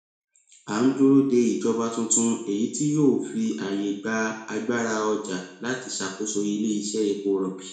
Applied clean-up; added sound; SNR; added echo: none; none; none; reverberation time 0.6 s.